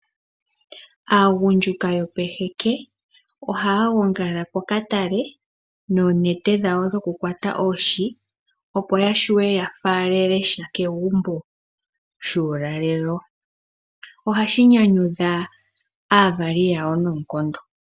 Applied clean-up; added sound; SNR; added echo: none; none; none; none.